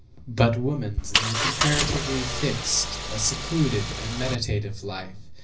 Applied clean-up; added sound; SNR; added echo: none; Engine; 1 dB; reverberation time 0.4 s.